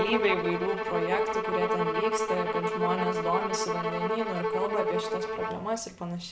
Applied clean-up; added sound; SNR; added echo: none; Bowed string instrument; -2 dB; none.